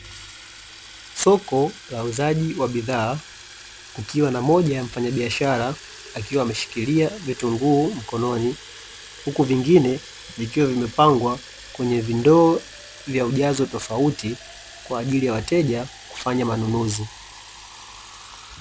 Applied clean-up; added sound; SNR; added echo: none; Fill (with liquid) / Water tap, faucet; 19 dB; none.